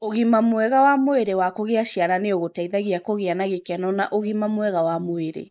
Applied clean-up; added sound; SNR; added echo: neural mask model Resemble Enhance denoiser.